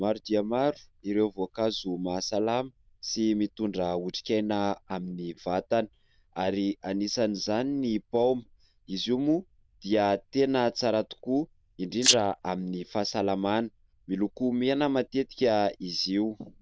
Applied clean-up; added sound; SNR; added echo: neural diffusion model UNIVERSE++.